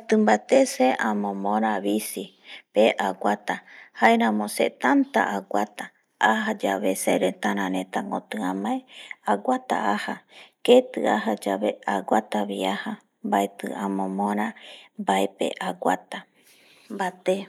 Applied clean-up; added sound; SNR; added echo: none; none; none; none.